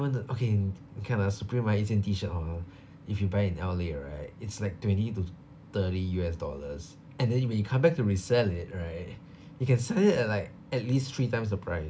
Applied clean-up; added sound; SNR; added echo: none; none; none; none.